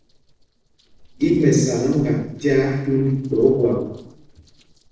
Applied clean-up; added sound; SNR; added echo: neural separator model SepFormer DNS4.